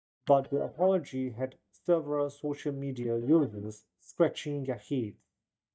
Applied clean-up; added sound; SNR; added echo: neural mask model DeepFilterNet 3.